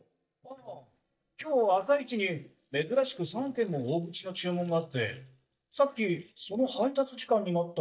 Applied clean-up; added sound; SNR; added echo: neural mask model DeepFilterNet 3.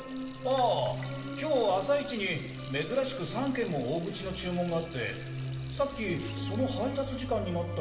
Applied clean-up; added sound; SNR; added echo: none; Water tap, faucet; 20 dB; reverberation time 1.0 s.